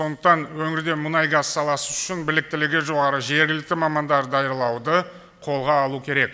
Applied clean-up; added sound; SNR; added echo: none; none; none; none.